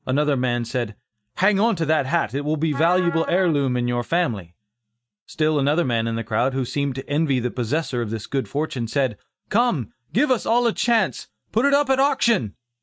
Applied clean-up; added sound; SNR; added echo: neural mask model RNNoise.